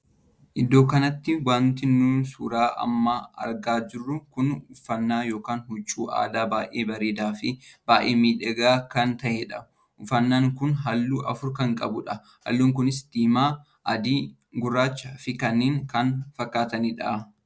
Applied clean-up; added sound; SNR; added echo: none; none; none; none.